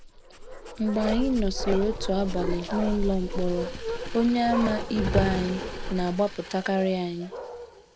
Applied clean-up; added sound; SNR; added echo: none; Bark; 4 dB; none.